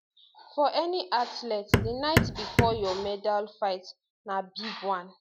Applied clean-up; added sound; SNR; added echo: none; Hammer; -3 dB; none.